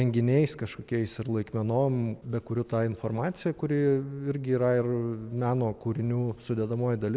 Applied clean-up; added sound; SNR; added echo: none; none; none; none.